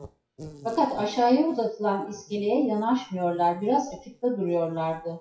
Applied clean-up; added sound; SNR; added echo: classical method WPE with log-MMSE.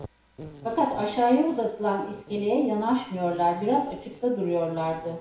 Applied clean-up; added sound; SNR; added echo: none; Insect; 20 dB; reverberation time 0.6 s.